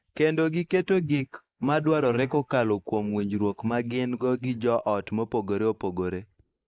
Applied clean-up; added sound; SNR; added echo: neural mask model Resemble Enhance denoiser.